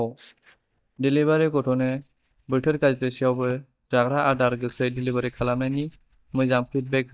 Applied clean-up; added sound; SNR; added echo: neural mask model DeepFilterNet 3.